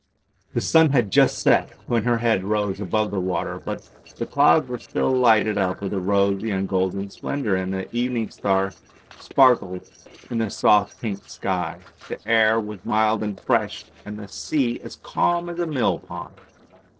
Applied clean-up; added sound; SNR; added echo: neural separator model SepFormer DNS4.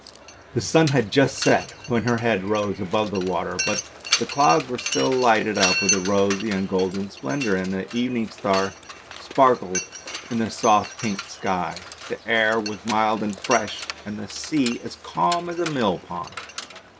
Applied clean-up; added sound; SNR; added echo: none; Mechanisms; 9 dB; none.